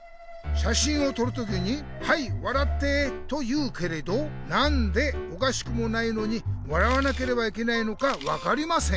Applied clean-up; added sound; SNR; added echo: none; Alarm; 13 dB; none.